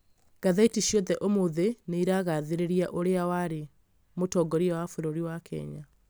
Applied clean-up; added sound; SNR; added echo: none; none; none; none.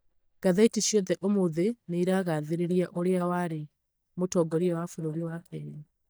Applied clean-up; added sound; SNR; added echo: neural mask model DeepFilterNet 3.